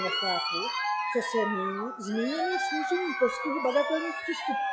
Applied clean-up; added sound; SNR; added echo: classical method log-MMSE.